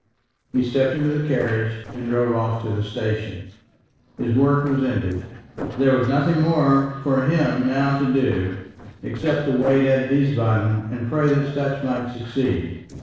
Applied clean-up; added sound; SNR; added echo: neural separator model SepFormer DNS4.